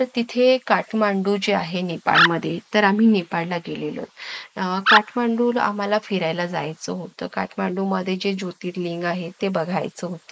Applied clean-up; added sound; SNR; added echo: neural mask model Resemble Enhance denoiser.